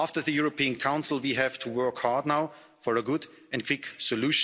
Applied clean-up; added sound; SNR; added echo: none; none; none; none.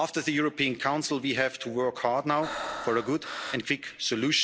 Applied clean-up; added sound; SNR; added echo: none; Breathing; 10 dB; none.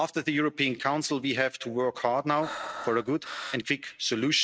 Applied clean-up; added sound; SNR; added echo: neural mask model RNNoise.